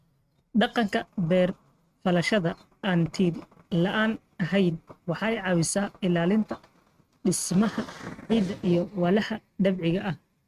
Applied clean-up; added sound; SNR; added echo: neural mask model RNNoise.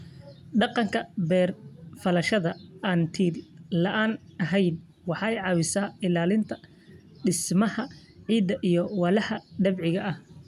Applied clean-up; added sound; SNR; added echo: none; none; none; none.